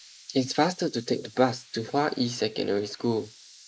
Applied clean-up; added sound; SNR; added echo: neural mask model Resemble Enhance denoiser.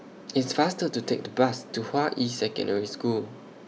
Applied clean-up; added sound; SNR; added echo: none; none; none; none.